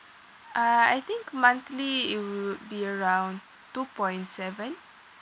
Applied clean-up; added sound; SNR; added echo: none; none; none; none.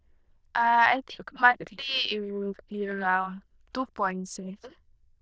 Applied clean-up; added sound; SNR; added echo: neural diffusion model UNIVERSE++.